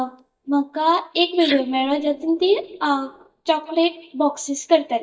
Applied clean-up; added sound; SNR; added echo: neural mask model DeepFilterNet 3.